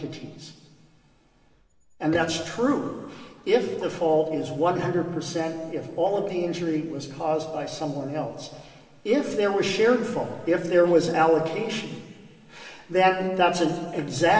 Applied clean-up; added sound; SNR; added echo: none; none; none; reverberation time 1.9 s.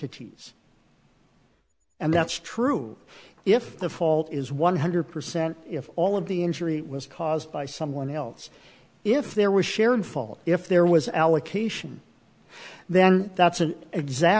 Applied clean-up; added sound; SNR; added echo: none; none; none; none.